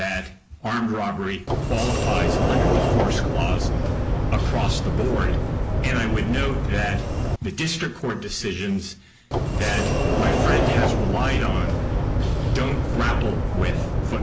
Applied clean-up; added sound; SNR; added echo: none; Sliding door; -5 dB; none.